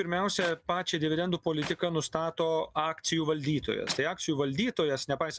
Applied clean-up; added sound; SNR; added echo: none; Clapping; 16 dB; none.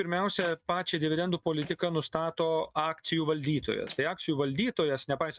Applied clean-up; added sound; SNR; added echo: neural mask model RNNoise.